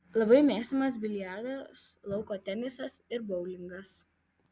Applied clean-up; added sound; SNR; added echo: none; none; none; none.